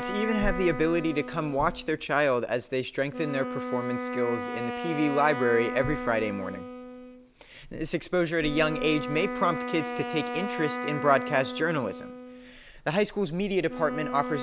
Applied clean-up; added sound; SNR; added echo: none; Wind instrument, woodwind instrument; 7 dB; none.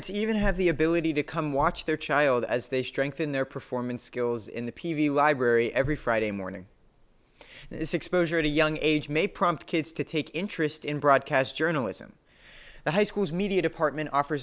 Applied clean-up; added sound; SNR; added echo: none; none; none; none.